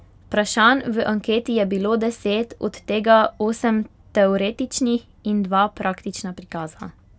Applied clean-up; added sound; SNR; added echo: none; none; none; none.